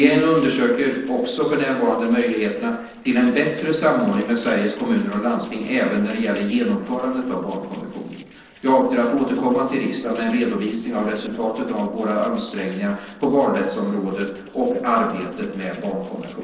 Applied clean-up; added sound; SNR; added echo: neural separator model SepFormer DNS4.